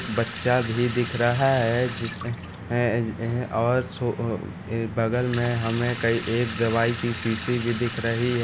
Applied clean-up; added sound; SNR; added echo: none; Sink (filling or washing) / Water tap, faucet; 9 dB; none.